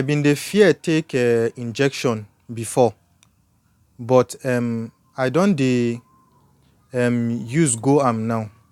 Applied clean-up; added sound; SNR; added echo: none; none; none; none.